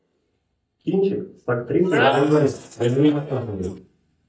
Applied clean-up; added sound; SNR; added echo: neural mask model DeepFilterNet 3.